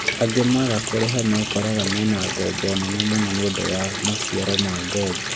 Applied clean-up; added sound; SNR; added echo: none; Water tap, faucet; 2 dB; none.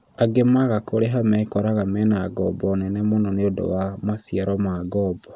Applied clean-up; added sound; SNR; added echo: none; none; none; none.